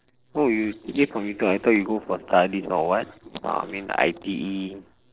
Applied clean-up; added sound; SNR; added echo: neural separator model SepFormer DNS4.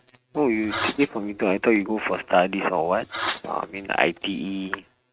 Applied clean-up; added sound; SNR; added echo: neural mask model RNNoise.